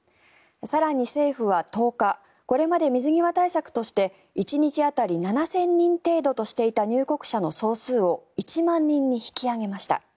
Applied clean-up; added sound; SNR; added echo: none; none; none; none.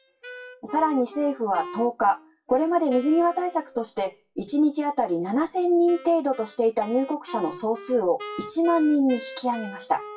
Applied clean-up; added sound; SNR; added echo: classical method WPE with log-MMSE.